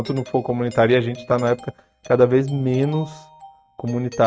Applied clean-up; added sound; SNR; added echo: neural mask model RNNoise.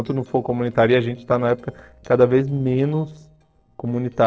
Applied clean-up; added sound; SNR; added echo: neural separator model SepFormer DNS4.